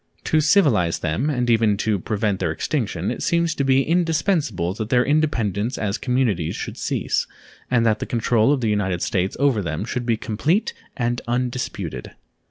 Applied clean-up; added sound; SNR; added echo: none; none; none; none.